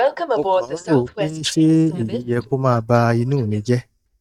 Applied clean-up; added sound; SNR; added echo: neural mask model DeepFilterNet 3.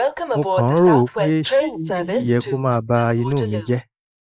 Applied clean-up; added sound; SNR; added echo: neural mask model Resemble Enhance denoiser.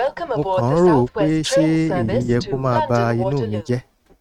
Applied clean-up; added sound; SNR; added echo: neural mask model RNNoise.